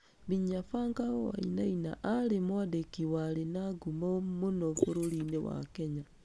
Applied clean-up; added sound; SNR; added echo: neural mask model Resemble Enhance denoiser.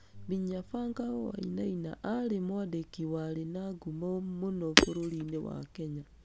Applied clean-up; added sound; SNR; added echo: none; Shatter; -5 dB; none.